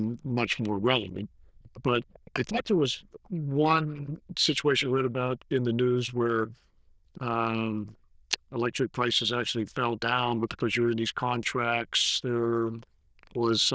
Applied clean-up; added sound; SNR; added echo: neural diffusion model UNIVERSE++.